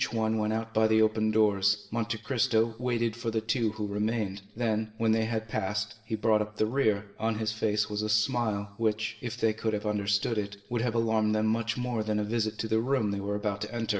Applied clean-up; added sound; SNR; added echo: none; none; none; reverberation time 0.9 s.